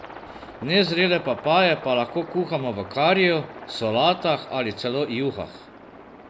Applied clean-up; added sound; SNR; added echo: none; Aircraft; 17 dB; none.